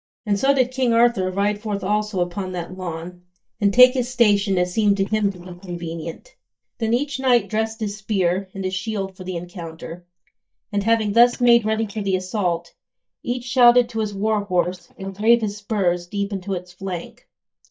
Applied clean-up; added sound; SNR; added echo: neural mask model DeepFilterNet 3.